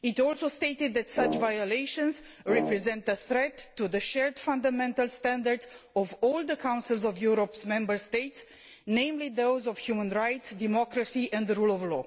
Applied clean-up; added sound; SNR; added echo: none; Brass instrument; 6 dB; none.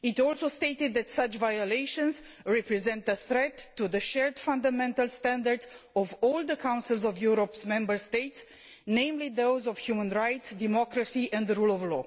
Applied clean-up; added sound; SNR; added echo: none; none; none; none.